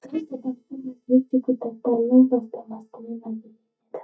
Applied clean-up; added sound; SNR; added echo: neural mask model DeepFilterNet 3.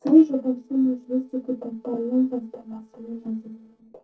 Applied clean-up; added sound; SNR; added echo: neural separator model SepFormer DNS4.